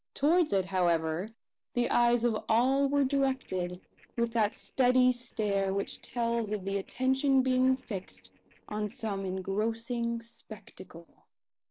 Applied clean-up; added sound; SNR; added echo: neural separator model SepFormer DNS4.